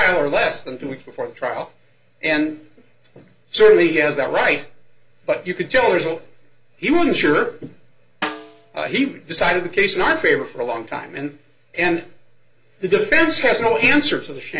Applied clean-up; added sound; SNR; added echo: none; Snare drum; 14 dB; reverberation time 0.2 s.